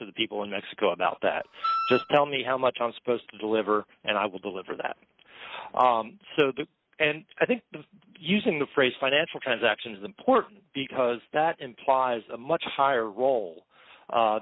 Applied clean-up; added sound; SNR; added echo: neural mask model RNNoise.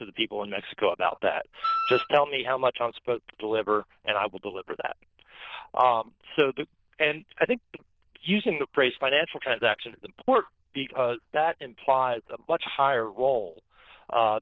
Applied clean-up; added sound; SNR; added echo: neural diffusion model UNIVERSE++.